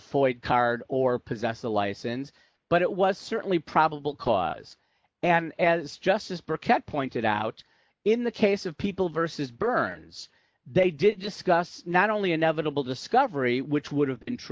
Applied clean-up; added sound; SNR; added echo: none; none; none; none.